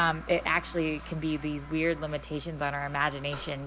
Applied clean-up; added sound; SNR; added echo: none; Toilet flush; 17 dB; none.